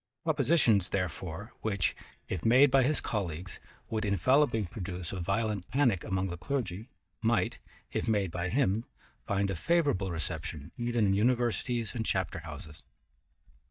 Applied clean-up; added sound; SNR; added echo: neural mask model DeepFilterNet 3.